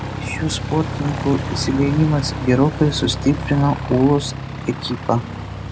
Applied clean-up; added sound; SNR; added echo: none; Aircraft; 6 dB; none.